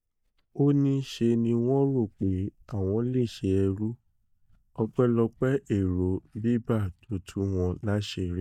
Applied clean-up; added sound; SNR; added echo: neural mask model DeepFilterNet 3.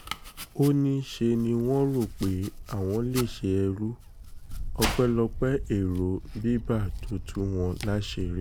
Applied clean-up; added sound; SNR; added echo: none; Domestic sounds, home sounds + Wind / Bird; 9 dB; none.